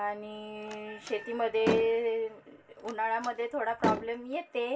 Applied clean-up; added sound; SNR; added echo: none; Slam; 7 dB; reverberation time 0.2 s.